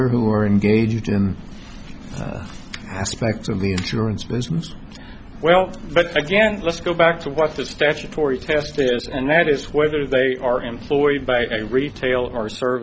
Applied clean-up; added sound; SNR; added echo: none; none; none; none.